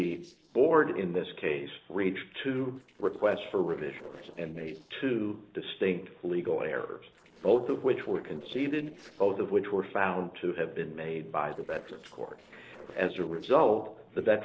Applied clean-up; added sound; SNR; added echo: neural separator model SepFormer DNS4.